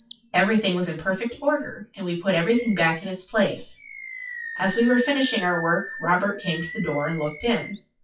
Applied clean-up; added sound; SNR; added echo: classical method WPE with log-MMSE.